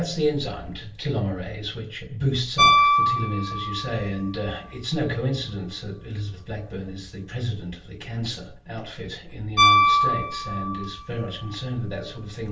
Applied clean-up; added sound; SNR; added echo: none; Piano; -3 dB; reverberation time 0.4 s.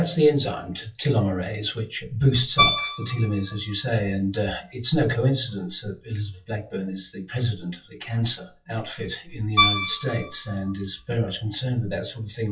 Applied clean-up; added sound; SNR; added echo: classical method WPE with log-MMSE.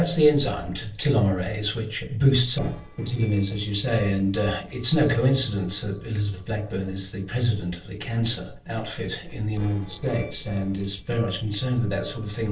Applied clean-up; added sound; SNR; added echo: neural separator model SepFormer DNS4.